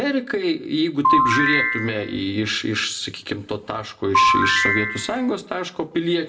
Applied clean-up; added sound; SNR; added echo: none; Ringtone / Chime; -4 dB; reverberation time 0.3 s.